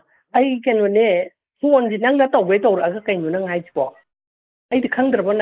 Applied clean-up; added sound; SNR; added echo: neural mask model Resemble Enhance denoiser.